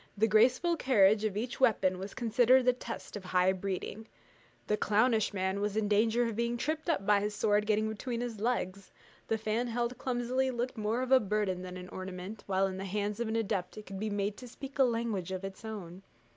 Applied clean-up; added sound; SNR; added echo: none; none; none; none.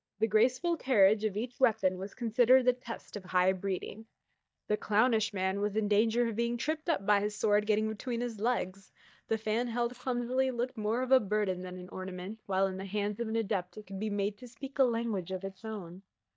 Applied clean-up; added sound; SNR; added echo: neural mask model DeepFilterNet 3.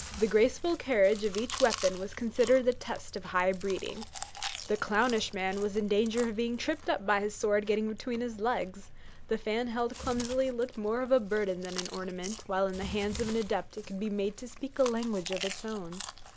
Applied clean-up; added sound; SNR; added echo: none; Chewing, mastication; 12 dB; none.